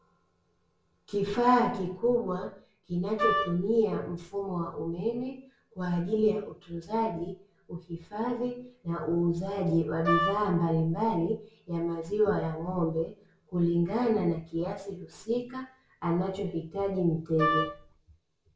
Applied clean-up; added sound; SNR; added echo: none; Wind instrument, woodwind instrument; 0 dB; reverberation time 0.2 s.